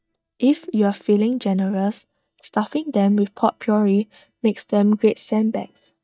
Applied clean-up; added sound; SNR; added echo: neural mask model DeepFilterNet 3.